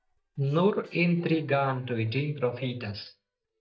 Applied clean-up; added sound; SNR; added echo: neural mask model DeepFilterNet 3.